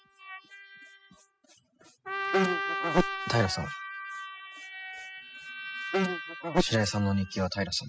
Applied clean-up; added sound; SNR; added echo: classical method spectral subtraction.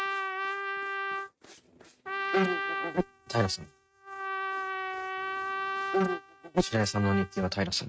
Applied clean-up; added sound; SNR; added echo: neural mask model RNNoise.